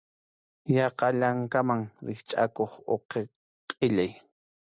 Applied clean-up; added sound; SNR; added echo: none; none; none; none.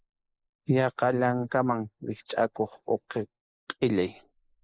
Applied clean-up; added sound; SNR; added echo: neural mask model Resemble Enhance denoiser.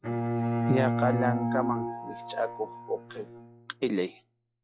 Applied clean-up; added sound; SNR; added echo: classical method log-MMSE.